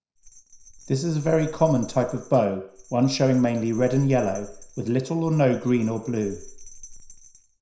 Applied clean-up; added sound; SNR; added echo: none; Bell; 20 dB; reverberation time 0.5 s.